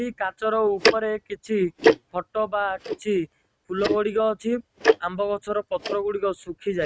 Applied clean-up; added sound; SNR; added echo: neural mask model RNNoise.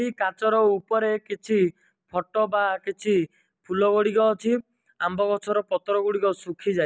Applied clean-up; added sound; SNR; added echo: none; none; none; none.